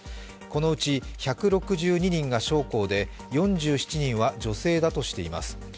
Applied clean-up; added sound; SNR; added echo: none; none; none; none.